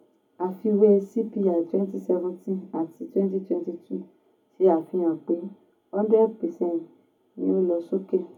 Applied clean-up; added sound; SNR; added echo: none; none; none; reverberation time 0.3 s.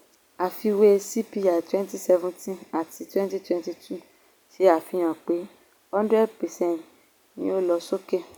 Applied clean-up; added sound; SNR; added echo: none; none; none; none.